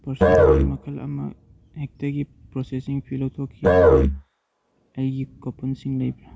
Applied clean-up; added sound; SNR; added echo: neural mask model Resemble Enhance denoiser.